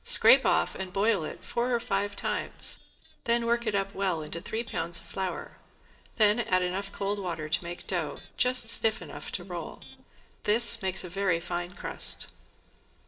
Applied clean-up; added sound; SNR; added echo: neural separator model SepFormer DNS4.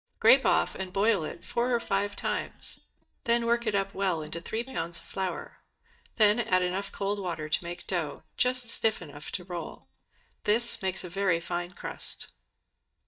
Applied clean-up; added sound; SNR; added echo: neural mask model DeepFilterNet 3.